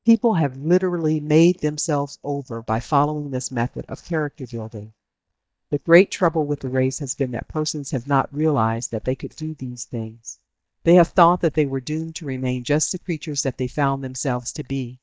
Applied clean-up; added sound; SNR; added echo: neural mask model DeepFilterNet 3.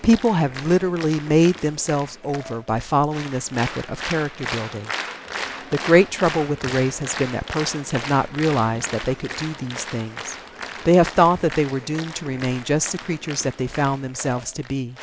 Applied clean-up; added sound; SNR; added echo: none; Applause; 12 dB; none.